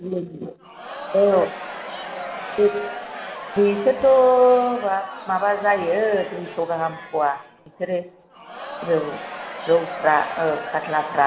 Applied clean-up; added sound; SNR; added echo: none; Crowd; 13 dB; reverberation time 1.6 s.